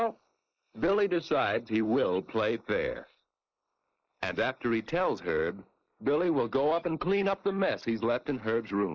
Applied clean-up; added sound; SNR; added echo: neural mask model Resemble Enhance denoiser.